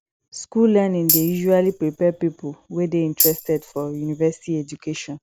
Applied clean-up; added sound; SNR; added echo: none; Tambourine; 5 dB; none.